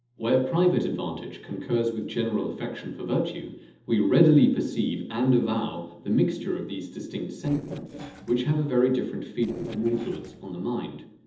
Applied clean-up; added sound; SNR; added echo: neural separator model SepFormer DNS4.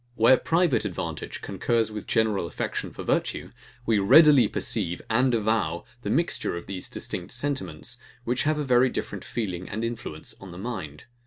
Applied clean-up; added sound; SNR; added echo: none; none; none; none.